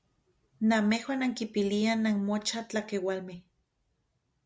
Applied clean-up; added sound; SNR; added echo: none; none; none; none.